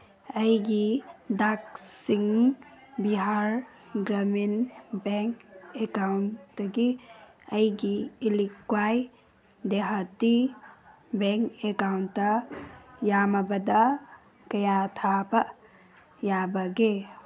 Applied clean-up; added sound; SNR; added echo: none; none; none; none.